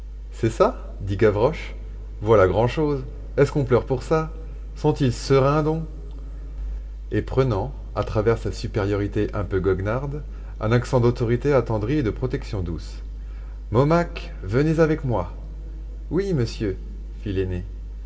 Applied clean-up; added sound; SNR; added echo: none; none; none; reverberation time 1.7 s.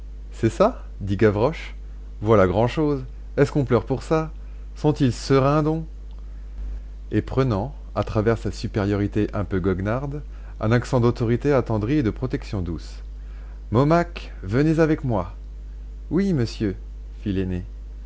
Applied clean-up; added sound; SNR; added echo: none; none; none; none.